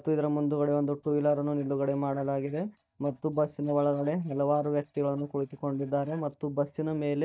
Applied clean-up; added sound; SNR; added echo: neural mask model DeepFilterNet 3.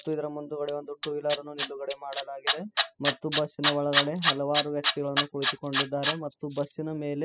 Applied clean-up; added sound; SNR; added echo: classical method spectral subtraction.